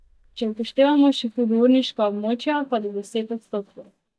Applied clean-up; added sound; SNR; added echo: neural mask model DeepFilterNet 3.